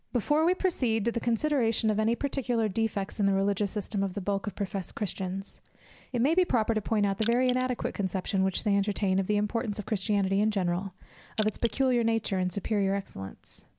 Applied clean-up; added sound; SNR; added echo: none; Crushing; 11 dB; none.